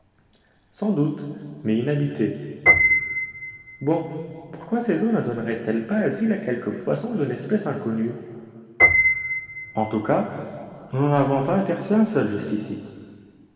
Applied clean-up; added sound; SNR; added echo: none; Piano; 3 dB; reverberation time 2.4 s.